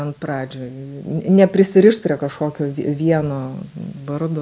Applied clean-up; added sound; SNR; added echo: none; none; none; none.